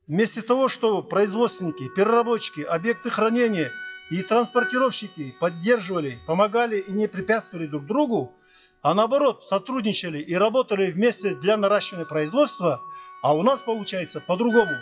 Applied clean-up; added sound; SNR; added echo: classical method WPE with log-MMSE.